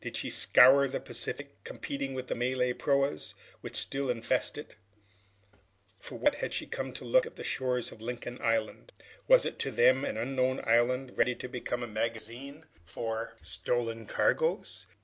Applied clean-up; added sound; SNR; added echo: none; none; none; none.